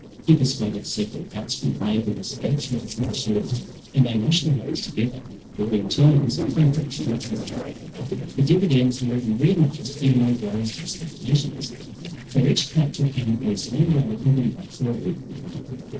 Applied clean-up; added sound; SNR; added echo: neural separator model SepFormer DNS4.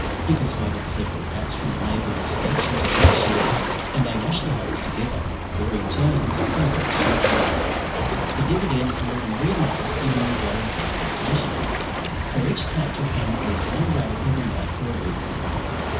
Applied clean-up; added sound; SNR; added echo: none; Waves, surf; -3 dB; reverberation time 0.4 s.